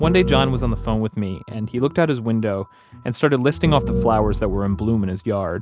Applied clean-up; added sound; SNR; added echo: none; Piano; 3 dB; none.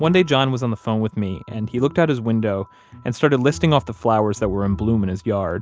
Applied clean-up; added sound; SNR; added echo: none; none; none; none.